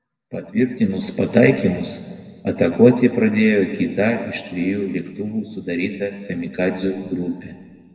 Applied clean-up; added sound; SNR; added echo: none; none; none; reverberation time 1.8 s.